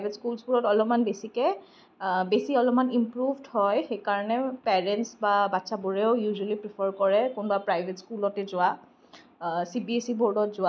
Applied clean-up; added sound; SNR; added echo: none; none; none; none.